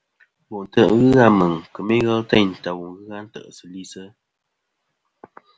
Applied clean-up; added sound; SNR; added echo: none; none; none; none.